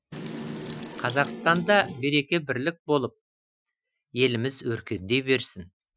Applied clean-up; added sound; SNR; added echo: classical method Wiener filter.